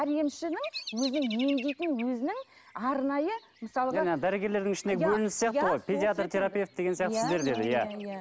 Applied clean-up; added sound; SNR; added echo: none; Bird vocalization, bird call, bird song; 18 dB; none.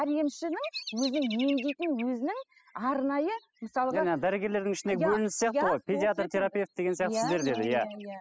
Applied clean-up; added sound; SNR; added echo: classical method spectral subtraction.